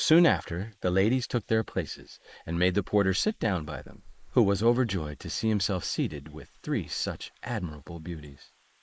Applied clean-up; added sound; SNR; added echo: neural mask model Resemble Enhance denoiser.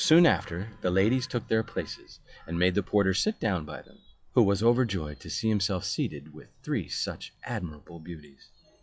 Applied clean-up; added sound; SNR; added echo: classical method log-MMSE.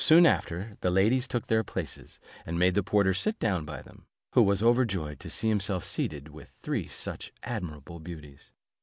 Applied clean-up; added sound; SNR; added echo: none; none; none; none.